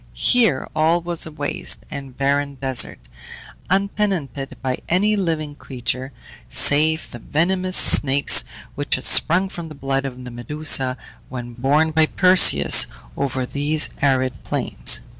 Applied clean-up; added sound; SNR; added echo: none; none; none; none.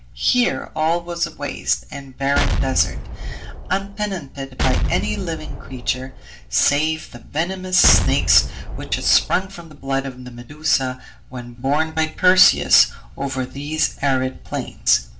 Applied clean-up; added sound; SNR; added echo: none; Explosion; 1 dB; reverberation time 0.3 s.